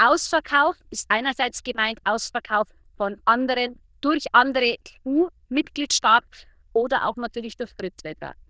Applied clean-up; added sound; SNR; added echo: neural diffusion model UNIVERSE++.